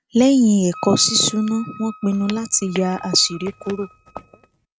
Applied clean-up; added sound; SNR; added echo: neural mask model RNNoise.